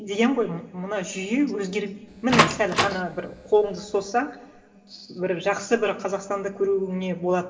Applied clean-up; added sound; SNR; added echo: none; Door; 1 dB; reverberation time 1.7 s.